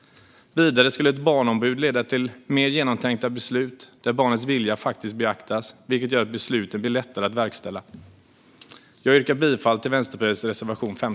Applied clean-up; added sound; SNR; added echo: none; none; none; none.